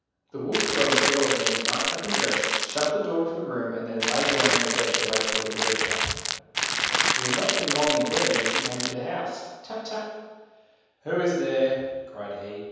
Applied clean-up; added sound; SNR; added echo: none; Crackle; -3 dB; reverberation time 1.2 s.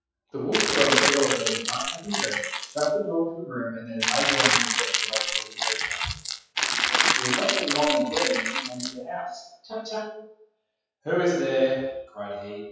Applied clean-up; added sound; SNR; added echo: classical method WPE with log-MMSE.